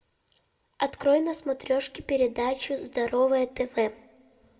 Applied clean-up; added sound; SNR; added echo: none; none; none; reverberation time 0.7 s.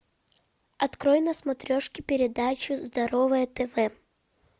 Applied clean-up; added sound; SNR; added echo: none; none; none; none.